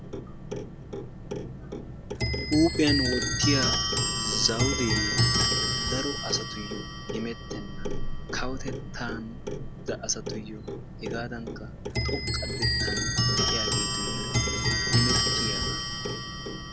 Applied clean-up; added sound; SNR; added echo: none; Clock; -5 dB; none.